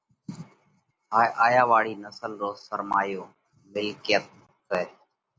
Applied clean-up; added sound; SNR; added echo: none; none; none; none.